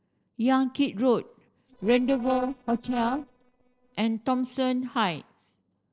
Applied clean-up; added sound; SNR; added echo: neural separator model SepFormer DNS4.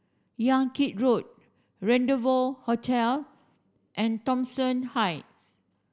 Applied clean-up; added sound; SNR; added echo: none; none; none; none.